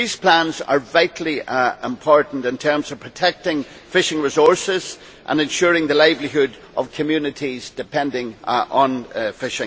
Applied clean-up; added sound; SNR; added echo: none; none; none; none.